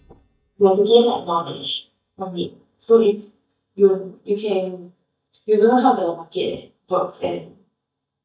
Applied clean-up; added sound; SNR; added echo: neural mask model DeepFilterNet 3.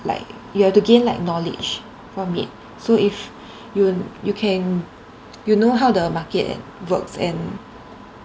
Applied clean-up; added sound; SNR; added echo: none; none; none; none.